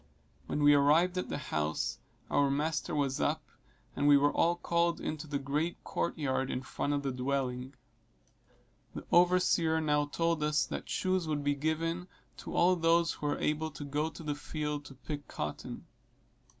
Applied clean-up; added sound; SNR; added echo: none; none; none; none.